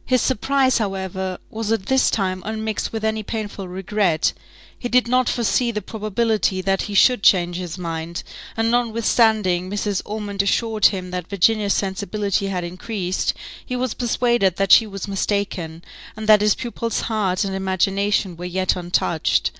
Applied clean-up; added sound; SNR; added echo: none; none; none; none.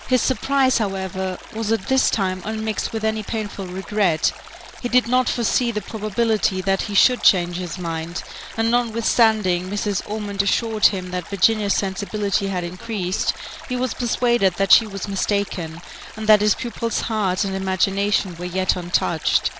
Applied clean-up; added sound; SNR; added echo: none; Stream; 17 dB; none.